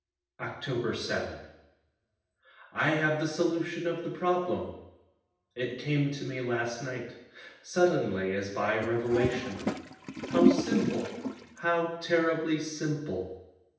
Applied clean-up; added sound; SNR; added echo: none; Toilet flush; 0 dB; reverberation time 0.9 s.